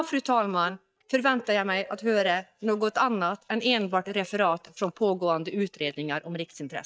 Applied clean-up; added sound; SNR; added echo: neural mask model DeepFilterNet 3.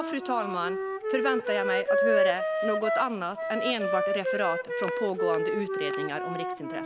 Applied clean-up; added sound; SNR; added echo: none; Wind instrument, woodwind instrument; -3 dB; none.